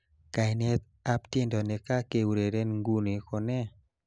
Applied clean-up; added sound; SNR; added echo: none; none; none; none.